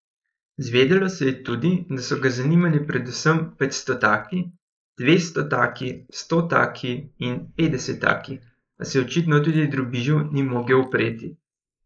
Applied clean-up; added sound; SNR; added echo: neural mask model Resemble Enhance denoiser.